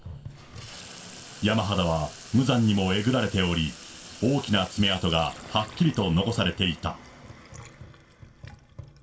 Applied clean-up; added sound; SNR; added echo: none; Sink (filling or washing) / Water tap, faucet; 17 dB; reverberation time 0.2 s.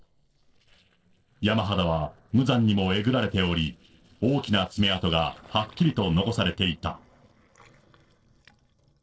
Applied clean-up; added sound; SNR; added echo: neural separator model SepFormer DNS4.